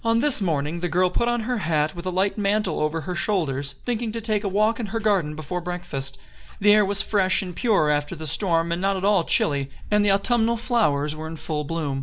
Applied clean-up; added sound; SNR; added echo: none; Clock; 13 dB; none.